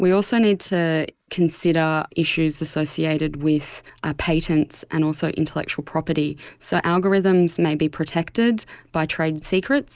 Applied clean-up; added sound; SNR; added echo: neural mask model Resemble Enhance denoiser.